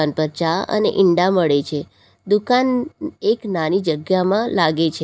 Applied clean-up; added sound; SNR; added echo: none; none; none; none.